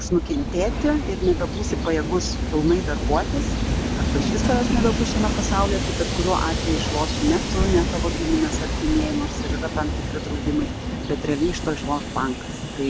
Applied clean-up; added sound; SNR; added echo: none; Train; 0 dB; none.